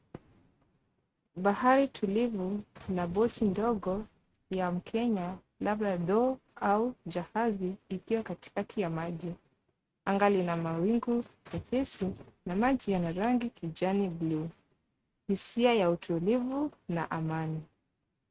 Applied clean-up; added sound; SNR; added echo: neural mask model RNNoise.